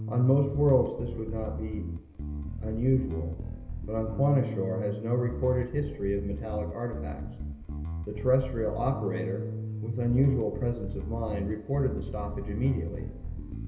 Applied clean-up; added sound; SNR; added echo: none; Bass guitar; 5 dB; reverberation time 1.4 s.